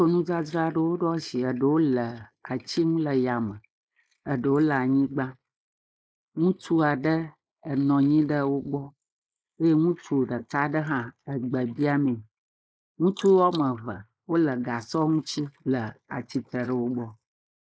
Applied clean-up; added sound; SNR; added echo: neural mask model Resemble Enhance denoiser.